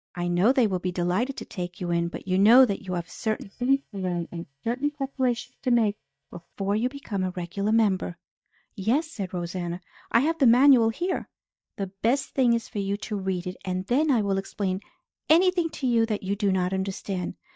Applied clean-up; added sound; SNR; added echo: neural mask model DeepFilterNet 3.